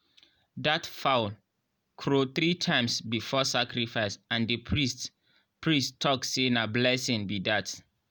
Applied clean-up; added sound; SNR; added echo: none; none; none; none.